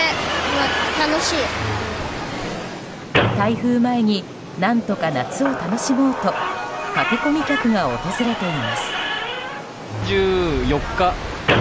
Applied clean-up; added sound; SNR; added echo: none; Squeak / Slam; 6 dB; none.